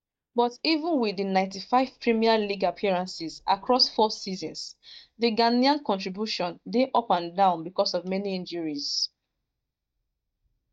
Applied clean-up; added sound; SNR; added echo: neural mask model DeepFilterNet 3.